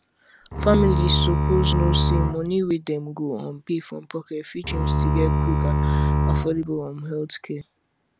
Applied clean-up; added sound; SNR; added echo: none; Bowed string instrument; -5 dB; none.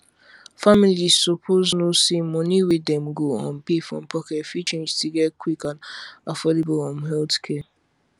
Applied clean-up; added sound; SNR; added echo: none; none; none; none.